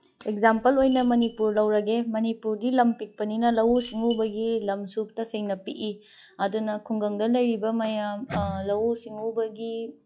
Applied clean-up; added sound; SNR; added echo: classical method log-MMSE.